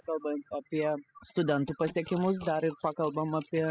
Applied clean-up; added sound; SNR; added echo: classical method spectral subtraction.